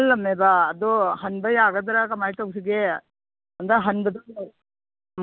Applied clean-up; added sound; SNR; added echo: none; none; none; none.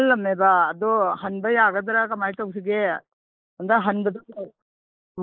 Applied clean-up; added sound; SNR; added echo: neural mask model Resemble Enhance denoiser.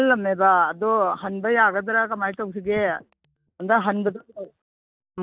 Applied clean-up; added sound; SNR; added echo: neural mask model DeepFilterNet 3.